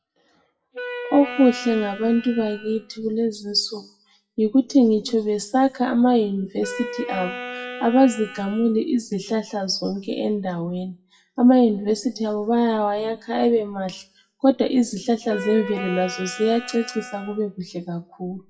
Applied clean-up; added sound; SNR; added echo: classical method WPE with log-MMSE.